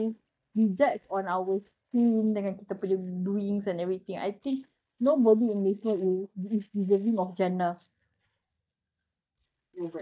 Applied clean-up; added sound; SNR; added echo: neural mask model DeepFilterNet 3.